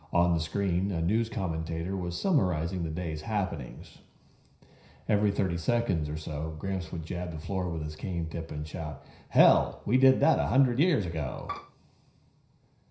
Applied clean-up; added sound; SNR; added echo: none; Bowed string instrument; 11 dB; reverberation time 0.5 s.